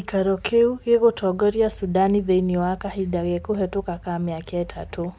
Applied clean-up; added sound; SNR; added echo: none; none; none; none.